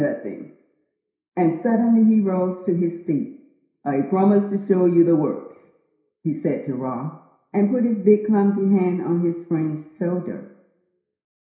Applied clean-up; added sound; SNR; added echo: none; none; none; reverberation time 0.7 s.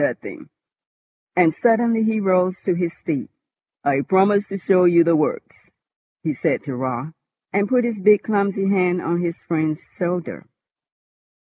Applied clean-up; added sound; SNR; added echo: none; none; none; none.